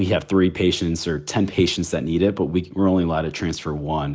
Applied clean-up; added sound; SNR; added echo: none; none; none; none.